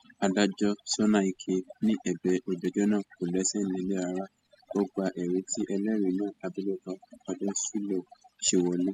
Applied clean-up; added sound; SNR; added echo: classical method spectral subtraction.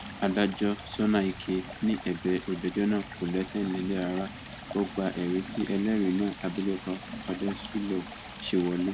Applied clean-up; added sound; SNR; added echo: none; Stream; 12 dB; none.